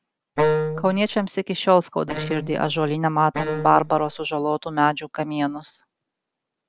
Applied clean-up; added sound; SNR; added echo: neural separator model SepFormer DNS4.